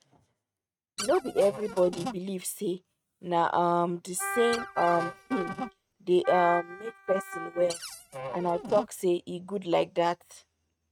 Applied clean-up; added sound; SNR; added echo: neural mask model RNNoise.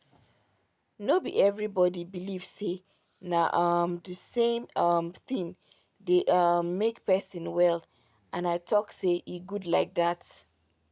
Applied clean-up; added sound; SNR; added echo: none; none; none; none.